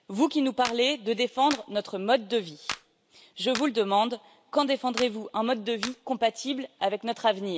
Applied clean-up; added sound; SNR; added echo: none; Clapping; 14 dB; none.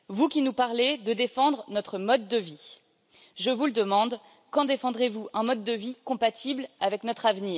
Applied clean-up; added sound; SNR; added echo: none; none; none; none.